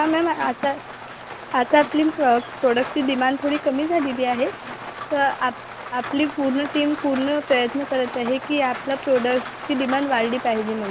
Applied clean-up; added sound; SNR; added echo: none; Rain; 12 dB; none.